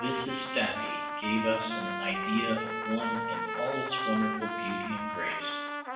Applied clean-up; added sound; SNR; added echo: none; Trumpet; 1 dB; reverberation time 0.9 s.